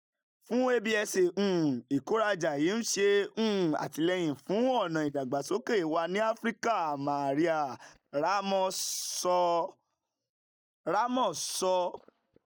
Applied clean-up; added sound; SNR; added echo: neural mask model DeepFilterNet 3.